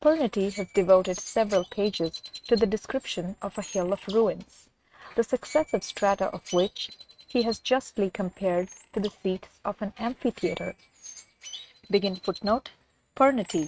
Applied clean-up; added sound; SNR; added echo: neural mask model RNNoise.